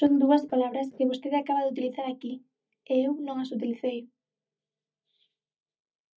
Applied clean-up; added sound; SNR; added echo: neural mask model DeepFilterNet 3.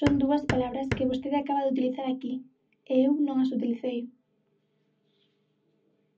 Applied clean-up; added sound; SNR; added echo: none; Hammer; 5 dB; reverberation time 0.4 s.